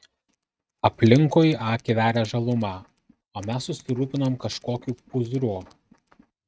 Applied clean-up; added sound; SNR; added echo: neural mask model RNNoise.